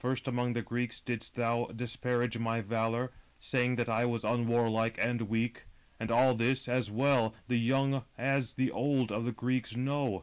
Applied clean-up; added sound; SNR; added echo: none; none; none; none.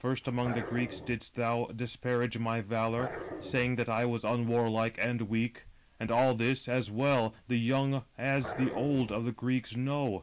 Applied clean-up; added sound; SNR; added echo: none; Growling; 11 dB; none.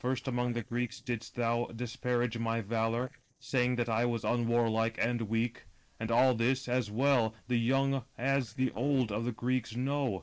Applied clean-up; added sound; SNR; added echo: neural separator model SepFormer DNS4.